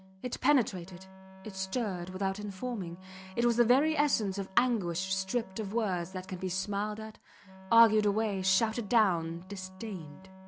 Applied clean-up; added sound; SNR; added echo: none; Wind instrument, woodwind instrument; 19 dB; none.